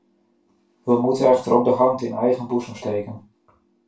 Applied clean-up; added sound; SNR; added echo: none; none; none; reverberation time 0.2 s.